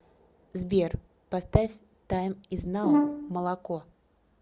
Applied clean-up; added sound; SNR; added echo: none; Brass instrument; -4 dB; none.